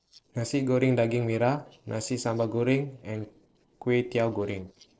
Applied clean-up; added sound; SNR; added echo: neural separator model SepFormer DNS4.